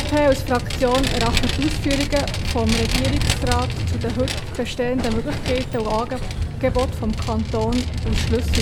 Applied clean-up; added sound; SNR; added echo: none; Vehicle; -1 dB; none.